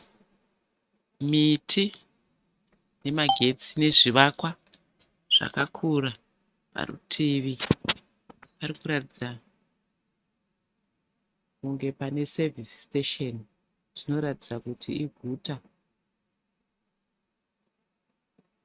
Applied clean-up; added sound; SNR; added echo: neural mask model RNNoise.